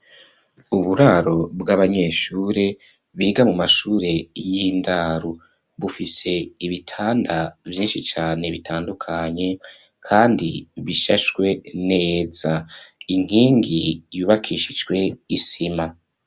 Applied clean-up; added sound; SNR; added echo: none; none; none; none.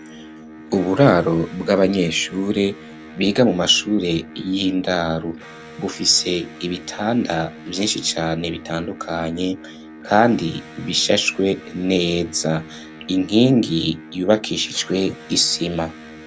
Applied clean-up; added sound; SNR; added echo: none; Electric guitar; 18 dB; none.